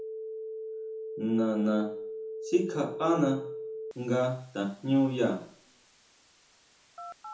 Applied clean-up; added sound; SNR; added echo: none; Telephone; 9 dB; reverberation time 0.7 s.